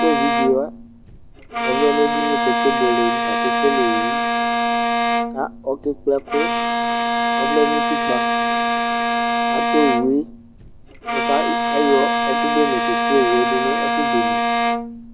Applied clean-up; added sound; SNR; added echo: none; Bowed string instrument; -3 dB; none.